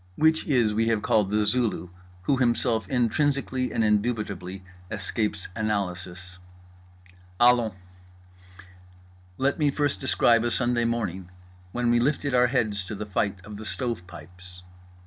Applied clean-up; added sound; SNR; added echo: none; none; none; none.